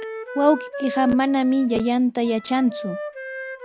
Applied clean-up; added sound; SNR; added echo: none; Wind instrument, woodwind instrument; 12 dB; none.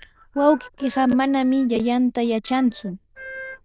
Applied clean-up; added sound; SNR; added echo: neural diffusion model UNIVERSE++.